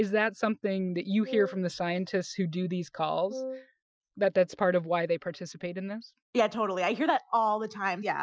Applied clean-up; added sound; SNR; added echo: classical method Wiener filter.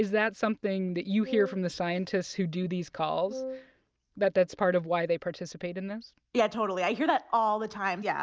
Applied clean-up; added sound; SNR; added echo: neural mask model DeepFilterNet 3.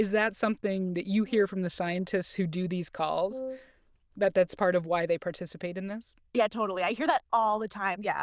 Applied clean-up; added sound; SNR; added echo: neural diffusion model UNIVERSE++.